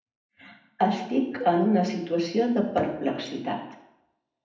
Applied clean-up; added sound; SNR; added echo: none; Cowbell; 18 dB; reverberation time 0.7 s.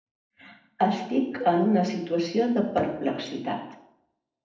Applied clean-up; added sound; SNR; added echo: neural separator model SepFormer DNS4.